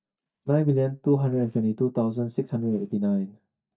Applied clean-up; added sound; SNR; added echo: neural mask model DeepFilterNet 3.